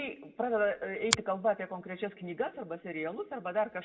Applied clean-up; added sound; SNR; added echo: none; Finger snapping; 4 dB; reverberation time 1.3 s.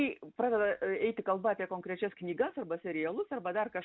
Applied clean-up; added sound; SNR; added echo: none; none; none; none.